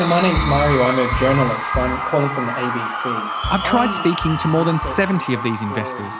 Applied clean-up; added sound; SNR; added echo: none; Crowd / Cheering; 5 dB; none.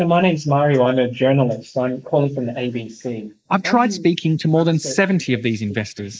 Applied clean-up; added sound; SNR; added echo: neural mask model Resemble Enhance denoiser.